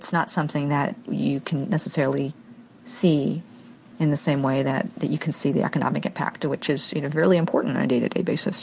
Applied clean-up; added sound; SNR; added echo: none; none; none; none.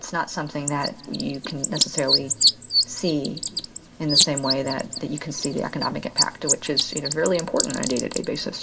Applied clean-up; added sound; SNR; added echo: none; Bird; -1 dB; reverberation time 1.8 s.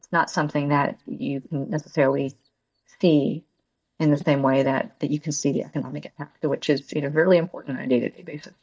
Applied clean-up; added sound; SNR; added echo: neural mask model DeepFilterNet 3.